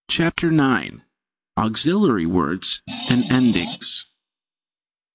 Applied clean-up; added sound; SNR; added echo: classical method log-MMSE.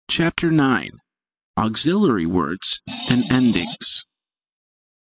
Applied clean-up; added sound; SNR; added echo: classical method spectral subtraction.